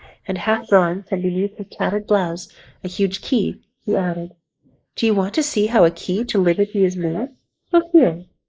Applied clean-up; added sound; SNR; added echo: neural mask model Resemble Enhance denoiser.